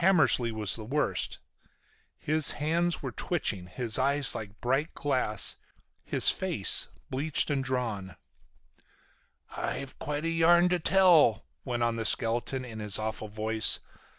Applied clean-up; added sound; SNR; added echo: none; none; none; none.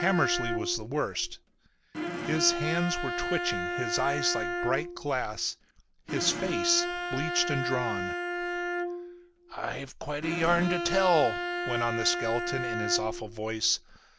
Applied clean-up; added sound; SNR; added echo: none; Bowed string instrument; 3 dB; none.